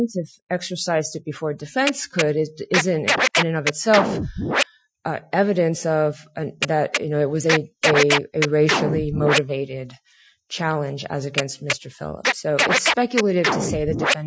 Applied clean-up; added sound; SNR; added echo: classical method Wiener filter.